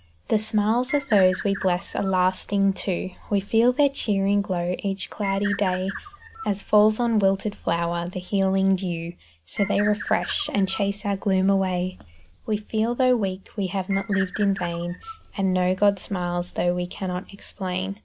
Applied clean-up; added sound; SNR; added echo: none; Bird; 16 dB; none.